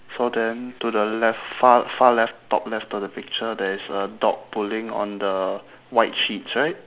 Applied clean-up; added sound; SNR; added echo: none; none; none; none.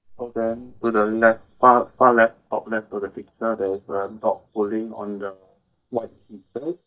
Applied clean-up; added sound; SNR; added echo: neural mask model DeepFilterNet 3.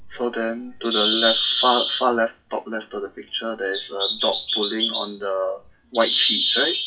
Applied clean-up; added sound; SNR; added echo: classical method WPE with log-MMSE.